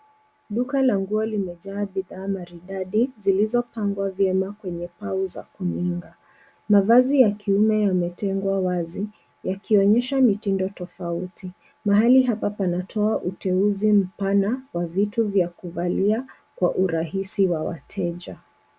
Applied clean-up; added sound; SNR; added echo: none; none; none; none.